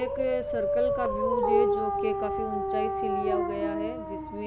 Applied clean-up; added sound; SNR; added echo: none; Dog; -4 dB; none.